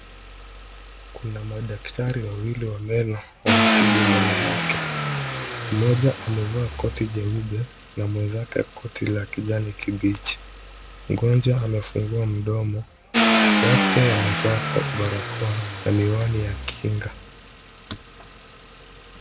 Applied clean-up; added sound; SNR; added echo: none; Car; 2 dB; none.